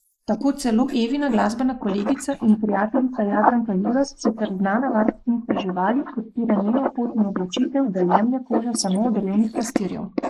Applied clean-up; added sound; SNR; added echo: neural mask model Resemble Enhance denoiser.